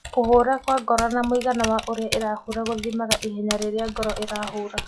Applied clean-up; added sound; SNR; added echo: classical method log-MMSE.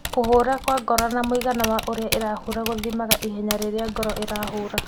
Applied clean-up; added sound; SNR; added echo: none; Typing; 7 dB; none.